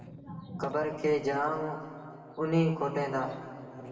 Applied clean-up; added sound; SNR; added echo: none; Buzz; 19 dB; reverberation time 2.0 s.